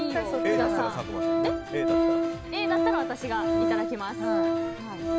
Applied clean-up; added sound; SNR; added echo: none; Organ; -5 dB; none.